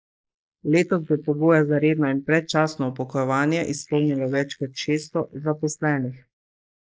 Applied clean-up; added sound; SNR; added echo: neural mask model Resemble Enhance denoiser.